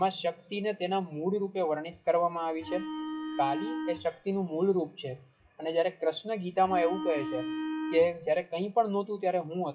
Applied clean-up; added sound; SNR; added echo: classical method WPE with log-MMSE.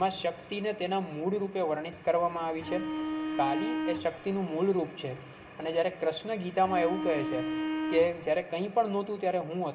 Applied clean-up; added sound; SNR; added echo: none; Bowed string instrument; 3 dB; reverberation time 1.6 s.